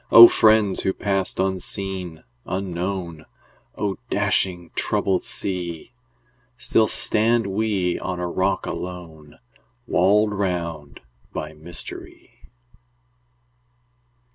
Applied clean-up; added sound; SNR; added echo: none; none; none; none.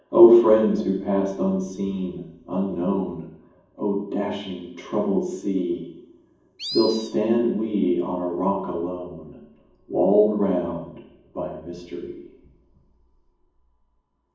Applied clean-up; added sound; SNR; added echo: none; Animal; 10 dB; reverberation time 1.2 s.